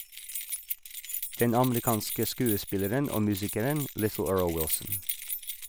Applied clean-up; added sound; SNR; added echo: none; Keys jangling; 4 dB; none.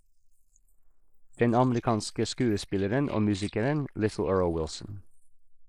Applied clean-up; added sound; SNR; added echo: neural mask model Resemble Enhance denoiser.